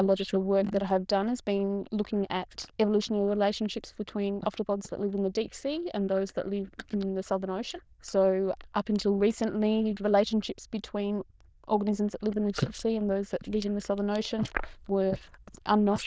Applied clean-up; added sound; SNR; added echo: neural diffusion model UNIVERSE++.